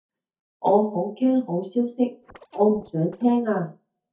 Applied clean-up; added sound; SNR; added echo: neural mask model DeepFilterNet 3.